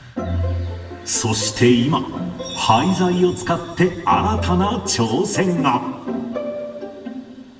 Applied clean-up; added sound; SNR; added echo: none; none; none; reverberation time 1.4 s.